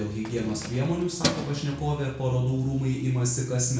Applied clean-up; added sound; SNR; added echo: none; Keys jangling; 10 dB; reverberation time 0.5 s.